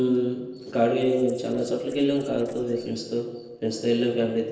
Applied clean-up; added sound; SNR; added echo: neural separator model SepFormer DNS4.